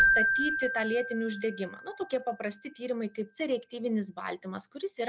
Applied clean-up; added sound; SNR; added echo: none; Keyboard (musical); 0 dB; none.